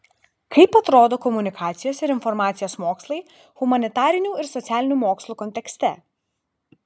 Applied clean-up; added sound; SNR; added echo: none; none; none; none.